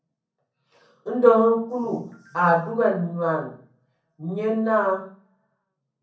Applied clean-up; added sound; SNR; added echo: none; none; none; reverberation time 0.6 s.